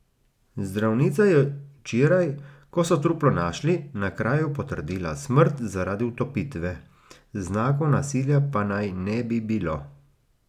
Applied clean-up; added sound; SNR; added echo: none; none; none; none.